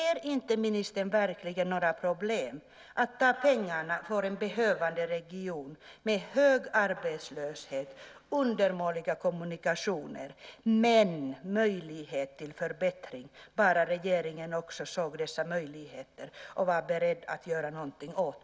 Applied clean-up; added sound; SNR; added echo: none; none; none; none.